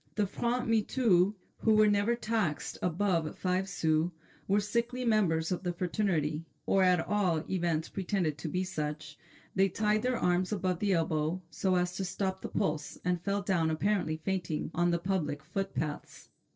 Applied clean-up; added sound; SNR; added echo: neural separator model SepFormer DNS4.